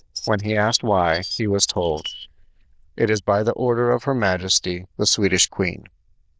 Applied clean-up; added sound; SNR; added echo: neural diffusion model UNIVERSE++.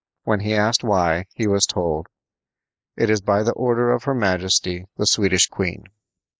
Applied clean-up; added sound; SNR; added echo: neural mask model Resemble Enhance denoiser.